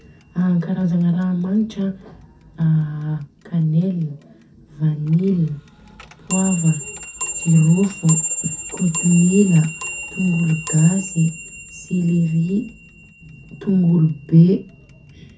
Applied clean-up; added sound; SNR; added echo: none; Clock; 12 dB; reverberation time 0.3 s.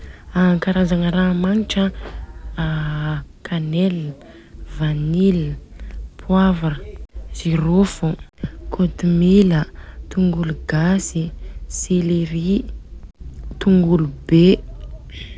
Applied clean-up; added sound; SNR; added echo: none; none; none; none.